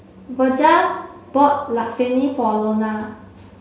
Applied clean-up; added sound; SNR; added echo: none; none; none; none.